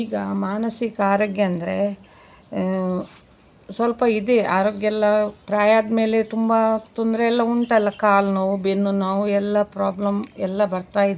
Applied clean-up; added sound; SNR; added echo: none; none; none; none.